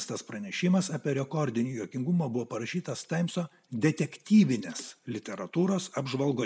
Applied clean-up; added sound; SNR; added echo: none; none; none; none.